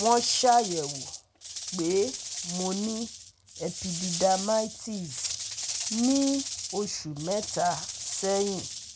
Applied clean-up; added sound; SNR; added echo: none; Rattle / Rattle (instrument); 4 dB; none.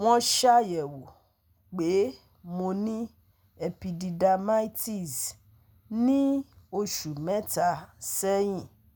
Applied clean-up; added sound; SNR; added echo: none; none; none; none.